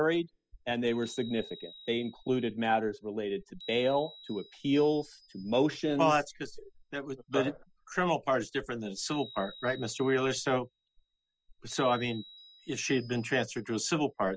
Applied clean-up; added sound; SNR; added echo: classical method spectral subtraction.